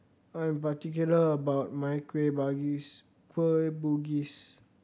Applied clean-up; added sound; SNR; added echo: none; none; none; none.